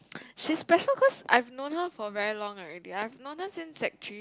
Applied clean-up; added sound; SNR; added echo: none; none; none; none.